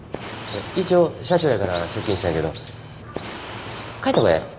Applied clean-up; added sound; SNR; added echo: none; Fire; 13 dB; none.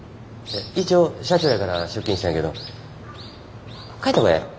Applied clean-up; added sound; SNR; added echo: none; none; none; none.